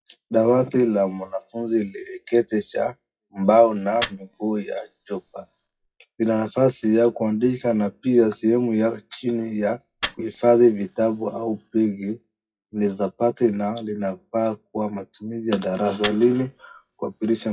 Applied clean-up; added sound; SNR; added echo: classical method WPE with log-MMSE.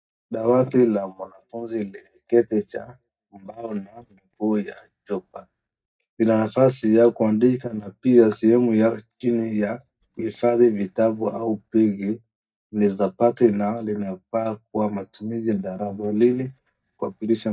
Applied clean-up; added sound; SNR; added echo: neural mask model DeepFilterNet 3.